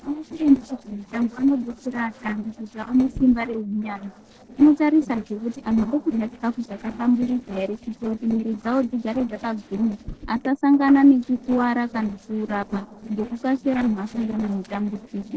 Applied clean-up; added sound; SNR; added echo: neural separator model SepFormer DNS4.